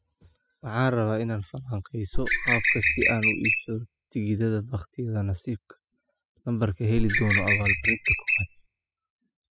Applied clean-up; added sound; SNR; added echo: classical method spectral subtraction.